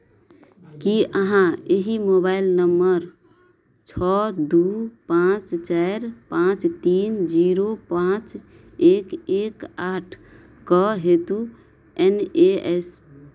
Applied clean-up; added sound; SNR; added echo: none; none; none; none.